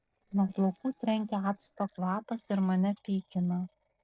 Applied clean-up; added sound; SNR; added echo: neural separator model SepFormer DNS4.